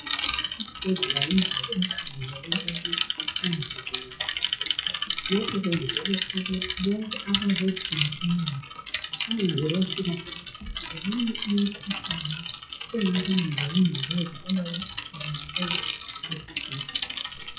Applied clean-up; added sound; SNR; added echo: classical method WPE with log-MMSE.